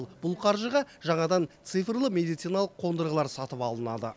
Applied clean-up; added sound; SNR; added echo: none; none; none; none.